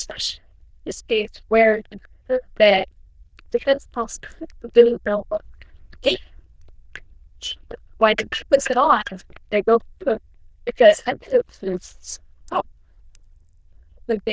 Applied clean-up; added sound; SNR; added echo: neural diffusion model UNIVERSE++.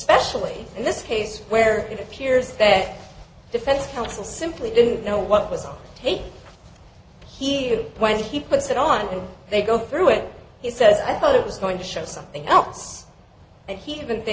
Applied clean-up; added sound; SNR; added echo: none; none; none; none.